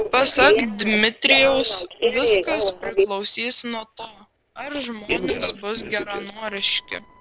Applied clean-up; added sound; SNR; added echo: neural separator model SepFormer DNS4.